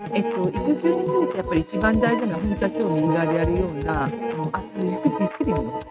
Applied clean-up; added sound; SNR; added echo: neural mask model RNNoise.